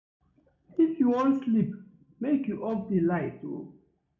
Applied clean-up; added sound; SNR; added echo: none; none; none; reverberation time 0.3 s.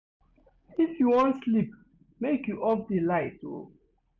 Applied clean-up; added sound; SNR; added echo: none; none; none; none.